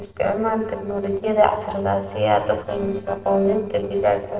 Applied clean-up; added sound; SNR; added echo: neural separator model SepFormer DNS4.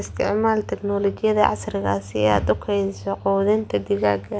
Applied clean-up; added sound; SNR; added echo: none; none; none; none.